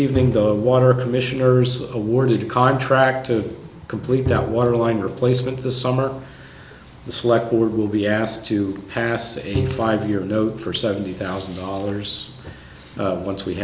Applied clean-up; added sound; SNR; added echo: none; Bowed string instrument; 11 dB; none.